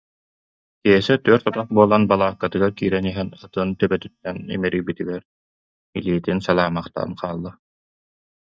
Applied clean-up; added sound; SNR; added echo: neural mask model DeepFilterNet 3.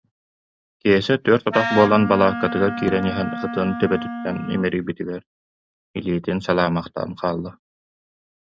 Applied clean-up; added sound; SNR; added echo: none; Wind instrument, woodwind instrument; 6 dB; none.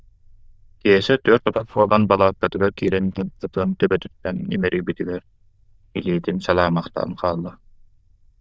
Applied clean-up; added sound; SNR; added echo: neural diffusion model UNIVERSE++.